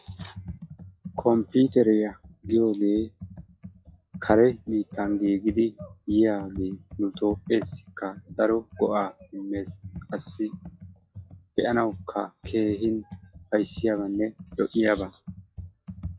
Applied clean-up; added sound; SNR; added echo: classical method log-MMSE.